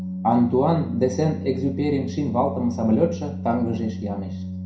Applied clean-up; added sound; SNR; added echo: none; Organ; 8 dB; reverberation time 0.4 s.